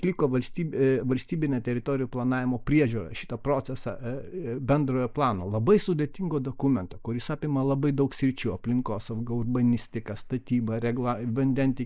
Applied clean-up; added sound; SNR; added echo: neural mask model Resemble Enhance denoiser.